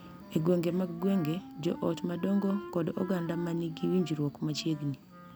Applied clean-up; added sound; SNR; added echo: none; Wind instrument, woodwind instrument; 15 dB; none.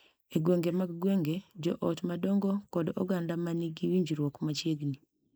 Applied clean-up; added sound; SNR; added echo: neural mask model Resemble Enhance denoiser.